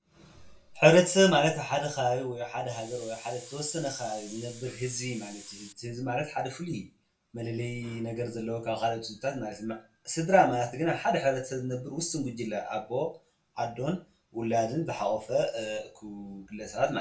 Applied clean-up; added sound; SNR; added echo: none; Hiss; 18 dB; reverberation time 0.3 s.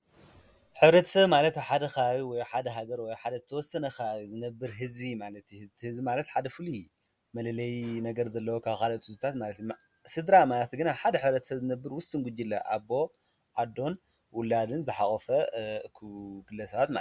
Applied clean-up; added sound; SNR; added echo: none; none; none; none.